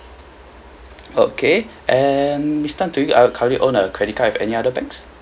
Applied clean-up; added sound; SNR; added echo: none; none; none; none.